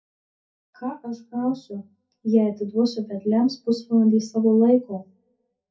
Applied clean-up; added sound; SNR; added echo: none; none; none; reverberation time 0.3 s.